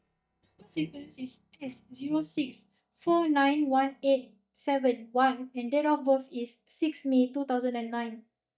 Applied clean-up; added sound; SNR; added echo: neural mask model DeepFilterNet 3.